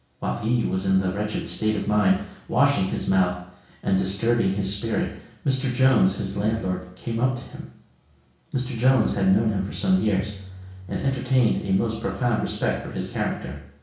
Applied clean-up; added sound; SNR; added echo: none; Bowed string instrument; 15 dB; reverberation time 0.6 s.